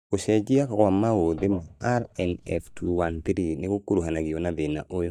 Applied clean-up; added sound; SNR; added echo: neural mask model DeepFilterNet 3.